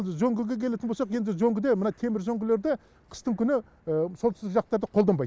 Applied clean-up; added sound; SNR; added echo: none; none; none; none.